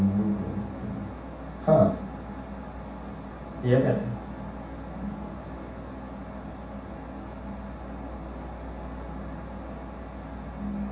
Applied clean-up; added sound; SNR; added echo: none; none; none; reverberation time 0.7 s.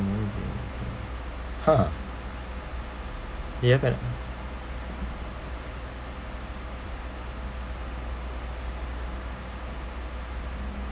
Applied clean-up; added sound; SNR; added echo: none; none; none; none.